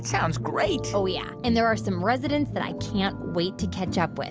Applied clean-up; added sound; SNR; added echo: none; none; none; none.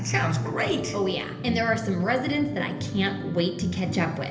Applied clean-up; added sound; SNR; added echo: none; none; none; reverberation time 1.4 s.